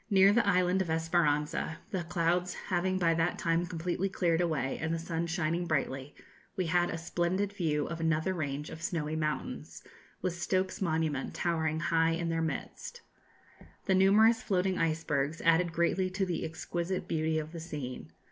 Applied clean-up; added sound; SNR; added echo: none; none; none; none.